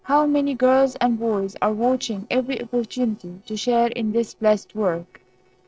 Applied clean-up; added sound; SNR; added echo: neural separator model SepFormer DNS4.